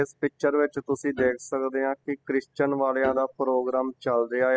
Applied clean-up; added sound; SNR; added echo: classical method spectral subtraction.